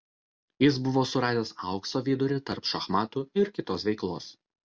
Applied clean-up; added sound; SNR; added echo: none; none; none; none.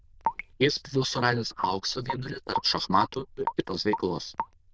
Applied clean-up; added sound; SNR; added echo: neural diffusion model UNIVERSE++.